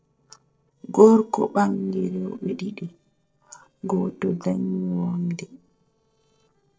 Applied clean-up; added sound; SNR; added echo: neural separator model SepFormer DNS4.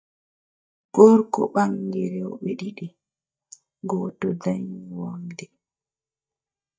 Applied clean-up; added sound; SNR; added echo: neural mask model DeepFilterNet 3.